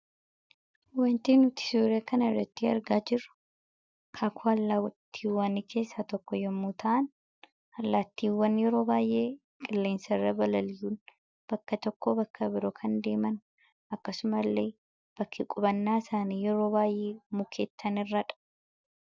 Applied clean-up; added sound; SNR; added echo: none; none; none; none.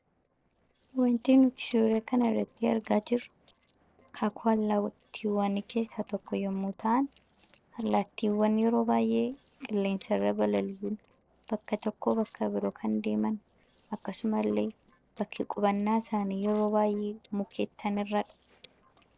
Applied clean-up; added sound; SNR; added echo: neural separator model SepFormer DNS4.